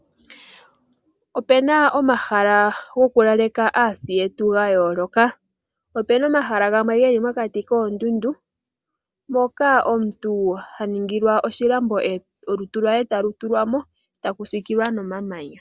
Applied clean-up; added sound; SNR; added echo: none; none; none; none.